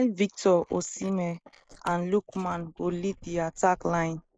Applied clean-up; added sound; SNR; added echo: neural mask model Resemble Enhance denoiser.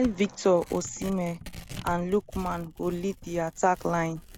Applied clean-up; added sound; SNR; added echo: none; Tearing; 15 dB; none.